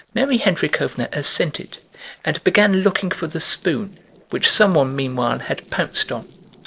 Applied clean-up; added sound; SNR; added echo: neural separator model SepFormer DNS4.